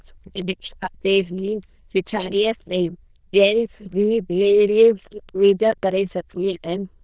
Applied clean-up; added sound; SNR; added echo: neural diffusion model UNIVERSE++.